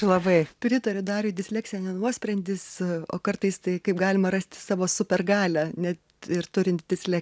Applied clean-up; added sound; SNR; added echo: none; none; none; none.